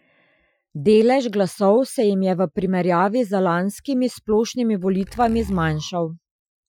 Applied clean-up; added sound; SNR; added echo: classical method Wiener filter.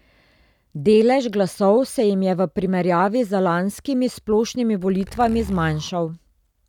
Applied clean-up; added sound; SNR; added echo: none; Zipper (clothing); 16 dB; none.